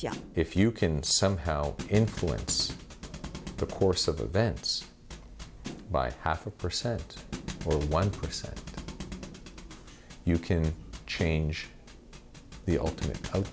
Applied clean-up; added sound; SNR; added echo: none; Thump, thud; 12 dB; none.